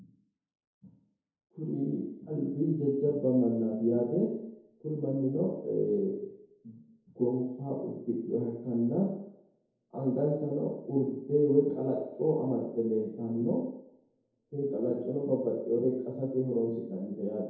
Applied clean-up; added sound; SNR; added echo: none; none; none; reverberation time 0.9 s.